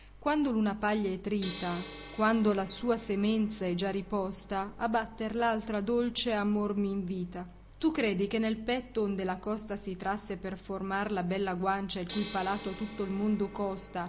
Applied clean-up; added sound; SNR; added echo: none; Gong; 13 dB; none.